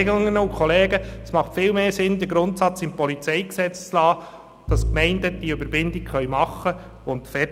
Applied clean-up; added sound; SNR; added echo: none; Bowed string instrument; 10 dB; none.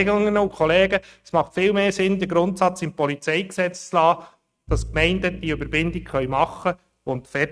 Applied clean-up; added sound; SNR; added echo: neural mask model RNNoise.